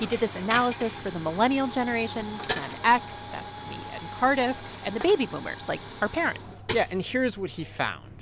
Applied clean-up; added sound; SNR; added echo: none; Coin (dropping); 9 dB; none.